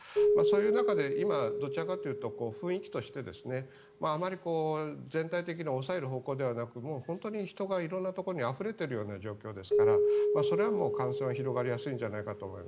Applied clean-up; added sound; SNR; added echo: none; Keyboard (musical); -1 dB; none.